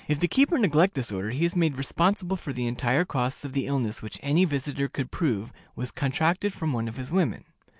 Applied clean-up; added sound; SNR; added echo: none; none; none; none.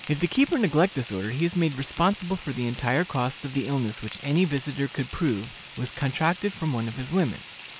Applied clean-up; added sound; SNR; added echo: none; Frying (food); 17 dB; none.